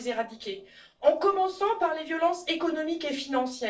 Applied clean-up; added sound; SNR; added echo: neural separator model SepFormer DNS4.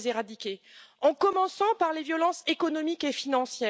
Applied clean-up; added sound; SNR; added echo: none; none; none; none.